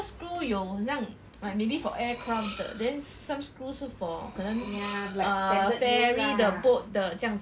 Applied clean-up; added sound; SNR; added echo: none; Cutlery, silverware; 16 dB; none.